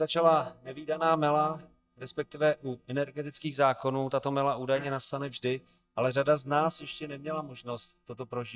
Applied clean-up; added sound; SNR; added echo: neural mask model DeepFilterNet 3.